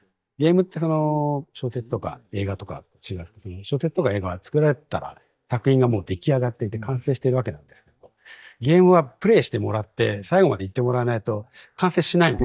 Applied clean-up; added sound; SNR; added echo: neural mask model DeepFilterNet 3.